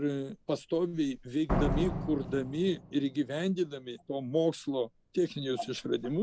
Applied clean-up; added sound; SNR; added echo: none; Slam; 7 dB; none.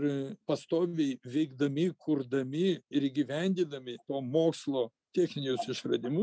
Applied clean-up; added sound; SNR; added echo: none; none; none; none.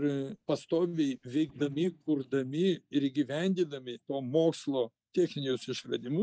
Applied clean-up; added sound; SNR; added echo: neural mask model DeepFilterNet 3.